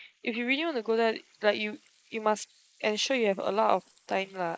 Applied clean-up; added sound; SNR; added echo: neural mask model Resemble Enhance denoiser.